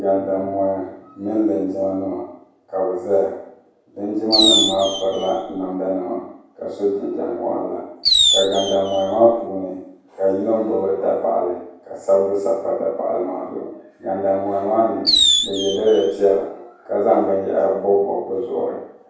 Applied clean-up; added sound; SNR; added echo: none; Fireworks; -1 dB; reverberation time 0.7 s.